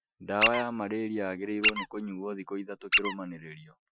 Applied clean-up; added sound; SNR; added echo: classical method Wiener filter.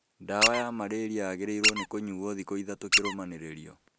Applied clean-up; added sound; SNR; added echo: none; Squeak; -2 dB; none.